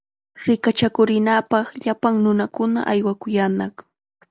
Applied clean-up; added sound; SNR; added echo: none; none; none; none.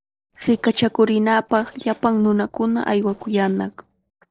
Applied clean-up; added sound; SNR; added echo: neural separator model SepFormer DNS4.